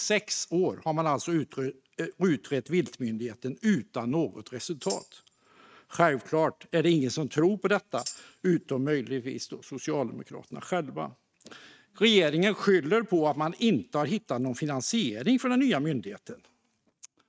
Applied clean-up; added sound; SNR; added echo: neural mask model RNNoise.